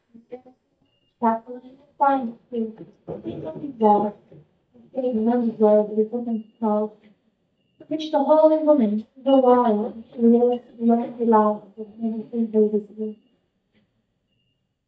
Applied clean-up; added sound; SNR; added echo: neural mask model DeepFilterNet 3.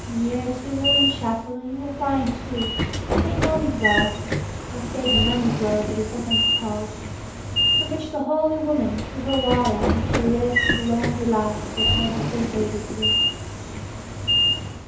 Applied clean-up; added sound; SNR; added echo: none; Sliding door / Train; -1 dB; reverberation time 2.2 s.